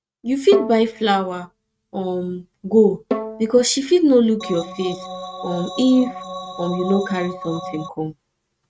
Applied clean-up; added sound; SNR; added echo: neural mask model RNNoise.